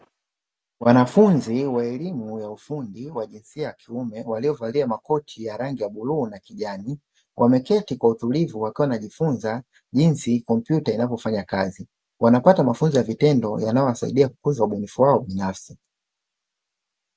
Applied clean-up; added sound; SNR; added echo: none; none; none; none.